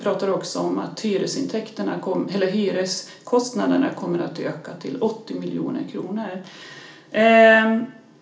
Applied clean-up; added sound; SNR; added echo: none; none; none; reverberation time 0.4 s.